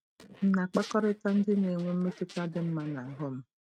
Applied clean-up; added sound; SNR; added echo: neural mask model RNNoise.